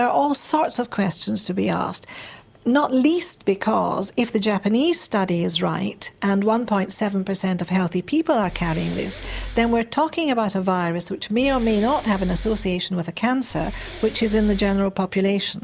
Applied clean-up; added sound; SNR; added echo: none; Breathing; 10 dB; none.